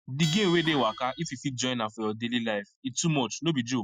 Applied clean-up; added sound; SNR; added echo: classical method Wiener filter.